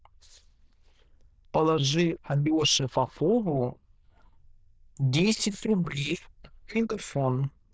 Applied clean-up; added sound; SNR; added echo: neural diffusion model UNIVERSE++.